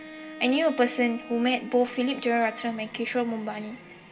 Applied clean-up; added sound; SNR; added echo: none; Bowed string instrument; 17 dB; reverberation time 1.9 s.